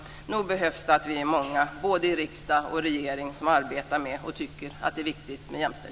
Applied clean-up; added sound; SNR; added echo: none; none; none; none.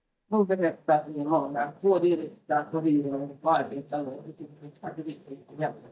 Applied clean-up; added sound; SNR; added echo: neural mask model DeepFilterNet 3.